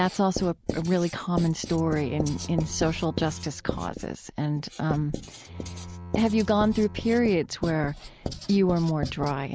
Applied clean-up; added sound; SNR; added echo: none; Bowed string instrument + Writing; 9 dB; none.